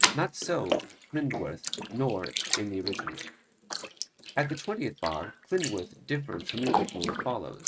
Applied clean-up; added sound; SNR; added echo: neural mask model RNNoise.